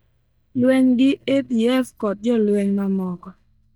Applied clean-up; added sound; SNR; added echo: neural mask model DeepFilterNet 3.